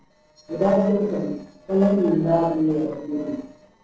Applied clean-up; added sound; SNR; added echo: neural separator model SepFormer DNS4.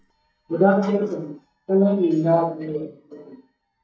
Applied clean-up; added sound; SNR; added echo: neural mask model DeepFilterNet 3.